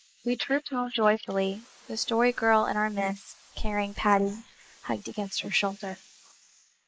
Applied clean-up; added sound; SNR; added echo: neural mask model Resemble Enhance denoiser.